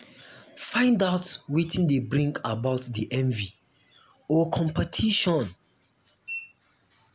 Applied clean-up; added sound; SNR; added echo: none; none; none; none.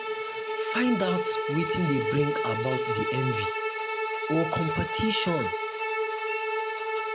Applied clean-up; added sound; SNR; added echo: none; Bowed string instrument; -1 dB; none.